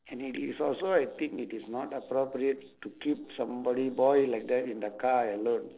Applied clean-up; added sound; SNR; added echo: neural separator model SepFormer DNS4.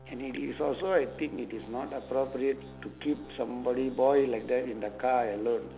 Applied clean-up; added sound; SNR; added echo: none; Organ; 18 dB; none.